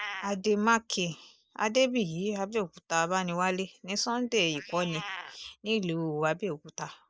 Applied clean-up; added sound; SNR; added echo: neural mask model Resemble Enhance denoiser.